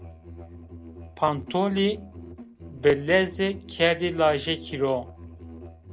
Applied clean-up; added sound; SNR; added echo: none; Musical instrument; 16 dB; none.